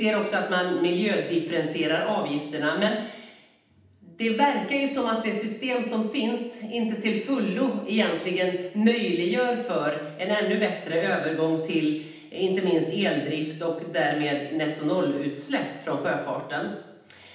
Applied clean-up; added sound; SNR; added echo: none; none; none; reverberation time 0.8 s.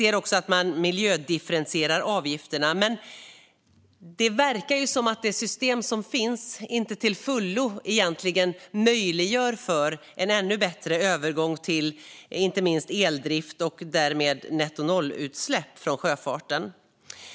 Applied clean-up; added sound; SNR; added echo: none; none; none; none.